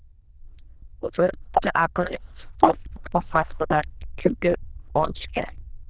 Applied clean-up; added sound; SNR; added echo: neural diffusion model UNIVERSE++.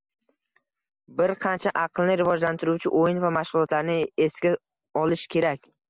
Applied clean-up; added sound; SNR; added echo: none; none; none; none.